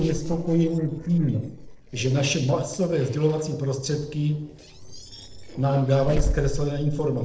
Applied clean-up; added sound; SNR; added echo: neural separator model SepFormer DNS4.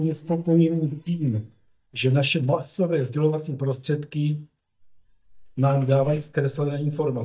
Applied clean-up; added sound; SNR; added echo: neural mask model DeepFilterNet 3.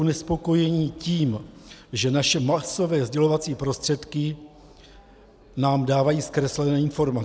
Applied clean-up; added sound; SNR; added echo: none; none; none; none.